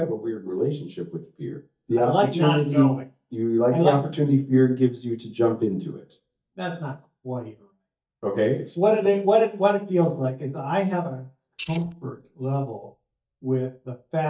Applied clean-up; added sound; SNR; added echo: neural mask model DeepFilterNet 3.